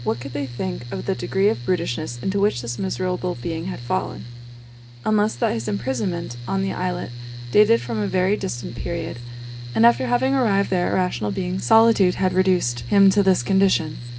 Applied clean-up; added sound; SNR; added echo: none; Mechanical fan; 11 dB; reverberation time 0.3 s.